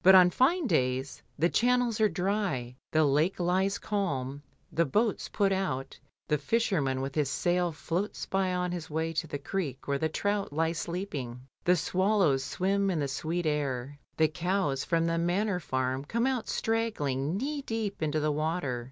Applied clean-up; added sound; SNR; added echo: none; none; none; none.